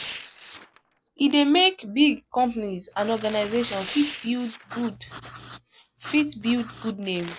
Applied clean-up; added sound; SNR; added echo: none; Tearing + Writing; 13 dB; none.